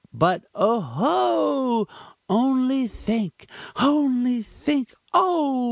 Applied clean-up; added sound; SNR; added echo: none; none; none; none.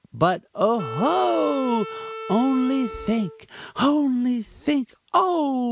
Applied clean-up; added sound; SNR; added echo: none; Wind instrument, woodwind instrument; 12 dB; none.